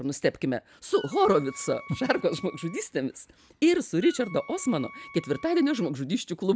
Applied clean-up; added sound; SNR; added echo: none; Wind instrument, woodwind instrument; 19 dB; none.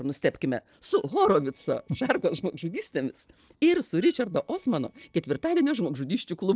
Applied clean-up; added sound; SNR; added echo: neural separator model SepFormer DNS4.